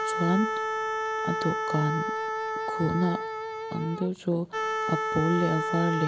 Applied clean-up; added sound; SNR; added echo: none; Wind instrument, woodwind instrument; 1 dB; none.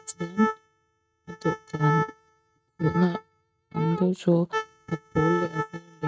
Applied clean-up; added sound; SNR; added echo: neural mask model RNNoise.